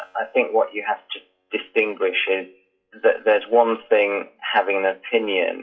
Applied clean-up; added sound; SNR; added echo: classical method WPE with log-MMSE.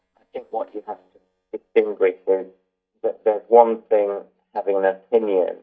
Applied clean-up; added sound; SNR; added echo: neural mask model DeepFilterNet 3.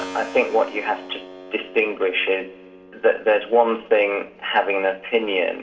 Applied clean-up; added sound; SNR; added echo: none; Keyboard (musical); 18 dB; reverberation time 1.7 s.